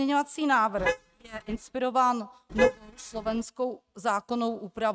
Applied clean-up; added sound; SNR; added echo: neural mask model RNNoise.